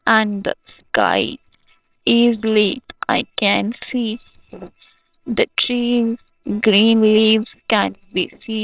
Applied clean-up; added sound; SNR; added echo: neural separator model SepFormer WHAMR!.